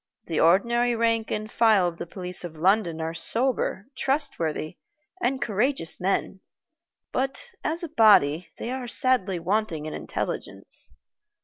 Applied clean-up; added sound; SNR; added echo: none; none; none; none.